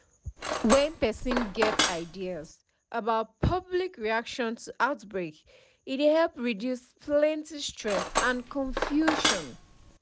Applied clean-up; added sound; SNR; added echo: none; Cutlery, silverware; 2 dB; none.